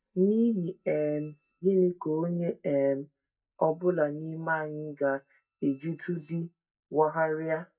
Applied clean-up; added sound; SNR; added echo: neural mask model DeepFilterNet 3.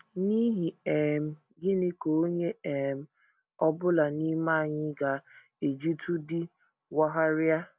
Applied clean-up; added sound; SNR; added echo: none; none; none; none.